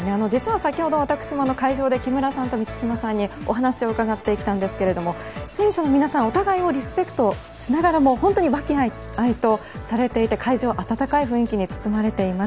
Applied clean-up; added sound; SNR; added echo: none; none; none; none.